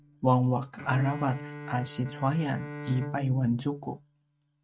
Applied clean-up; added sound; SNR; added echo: neural mask model RNNoise.